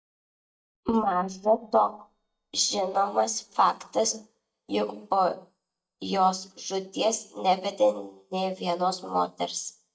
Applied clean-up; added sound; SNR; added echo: neural mask model DeepFilterNet 3.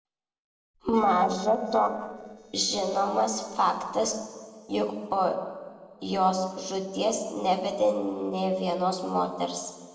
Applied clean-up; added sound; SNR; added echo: neural separator model SepFormer DNS4.